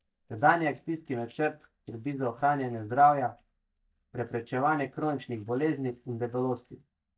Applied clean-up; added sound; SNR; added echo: neural mask model DeepFilterNet 3.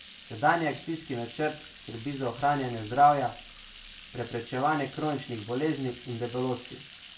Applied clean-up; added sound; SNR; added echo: none; Bathtub (filling or washing); 19 dB; reverberation time 0.3 s.